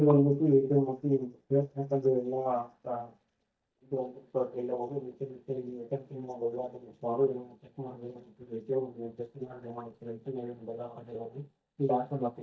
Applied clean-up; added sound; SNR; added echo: neural mask model DeepFilterNet 3.